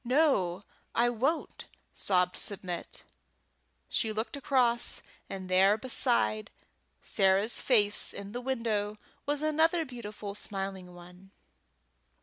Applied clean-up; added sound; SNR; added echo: none; none; none; none.